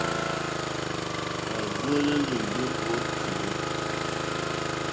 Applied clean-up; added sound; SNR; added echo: none; Engine starting; -4 dB; none.